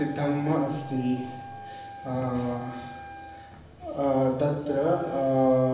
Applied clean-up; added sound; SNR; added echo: none; Wind instrument, woodwind instrument; 15 dB; reverberation time 0.9 s.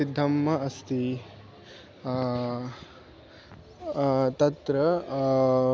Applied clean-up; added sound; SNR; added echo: none; none; none; none.